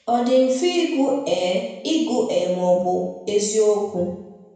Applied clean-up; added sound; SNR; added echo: none; none; none; reverberation time 0.8 s.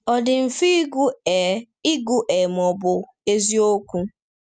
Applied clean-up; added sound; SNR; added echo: none; none; none; none.